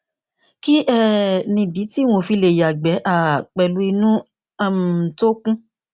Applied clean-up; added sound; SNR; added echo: none; none; none; none.